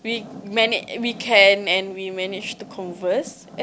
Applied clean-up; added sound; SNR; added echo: none; none; none; none.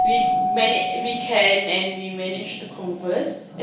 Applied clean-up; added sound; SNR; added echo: none; Keyboard (musical); 2 dB; reverberation time 0.6 s.